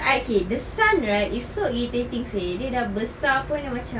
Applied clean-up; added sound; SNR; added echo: none; none; none; none.